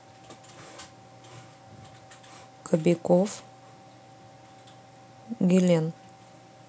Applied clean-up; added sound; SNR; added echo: none; none; none; none.